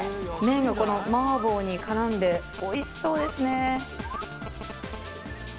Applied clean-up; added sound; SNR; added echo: none; Telephone + Bird; 14 dB; none.